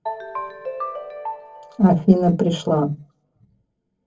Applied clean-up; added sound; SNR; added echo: neural separator model SepFormer DNS4.